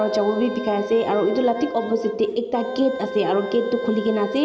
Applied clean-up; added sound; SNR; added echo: none; Wind instrument, woodwind instrument; 12 dB; none.